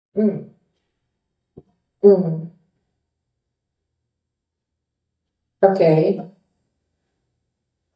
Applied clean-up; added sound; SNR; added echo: neural mask model DeepFilterNet 3.